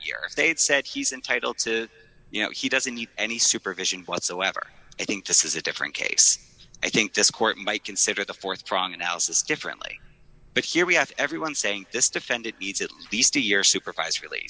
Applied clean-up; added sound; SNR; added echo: none; none; none; none.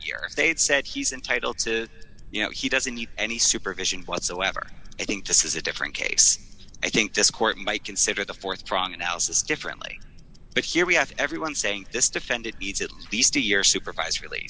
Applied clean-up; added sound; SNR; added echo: none; Tick-tock; 14 dB; none.